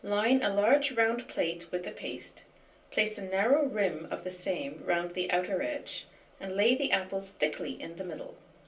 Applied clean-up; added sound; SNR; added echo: none; none; none; reverberation time 0.3 s.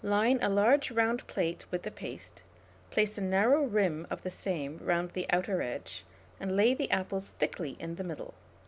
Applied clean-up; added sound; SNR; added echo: none; none; none; none.